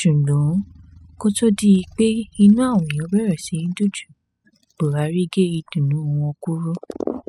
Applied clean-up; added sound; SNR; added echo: classical method spectral subtraction.